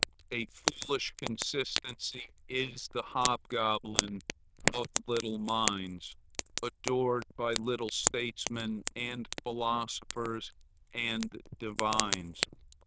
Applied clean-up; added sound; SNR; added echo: neural diffusion model UNIVERSE++.